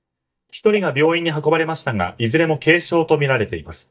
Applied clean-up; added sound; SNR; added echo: neural mask model DeepFilterNet 3.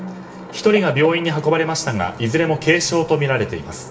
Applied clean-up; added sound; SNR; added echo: none; Chicken, rooster; 17 dB; reverberation time 0.7 s.